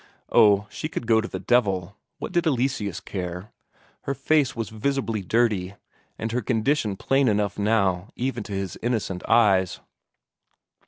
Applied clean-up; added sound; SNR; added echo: none; none; none; none.